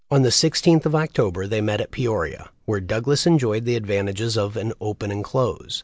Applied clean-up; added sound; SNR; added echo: none; none; none; none.